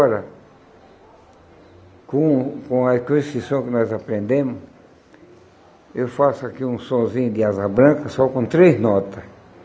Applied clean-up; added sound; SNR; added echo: none; none; none; none.